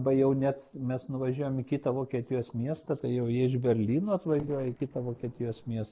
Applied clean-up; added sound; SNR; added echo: neural separator model SepFormer DNS4.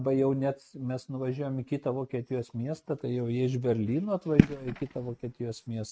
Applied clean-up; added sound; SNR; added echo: neural mask model RNNoise.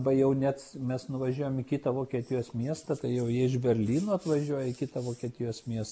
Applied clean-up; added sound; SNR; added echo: none; none; none; none.